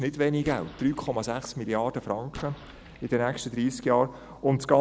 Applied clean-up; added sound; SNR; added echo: none; Explosion; 20 dB; none.